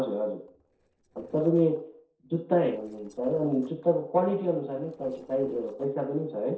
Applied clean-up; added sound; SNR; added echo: neural separator model SepFormer DNS4.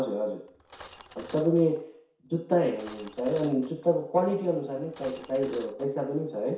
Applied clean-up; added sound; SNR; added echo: none; Cutlery, silverware; 19 dB; reverberation time 0.6 s.